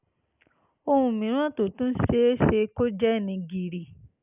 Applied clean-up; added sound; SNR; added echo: none; none; none; none.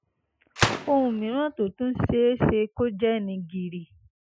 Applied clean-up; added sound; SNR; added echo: classical method Wiener filter.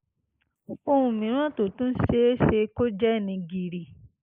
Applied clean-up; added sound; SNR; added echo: neural mask model Resemble Enhance denoiser.